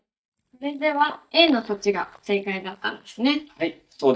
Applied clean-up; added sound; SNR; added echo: neural mask model DeepFilterNet 3.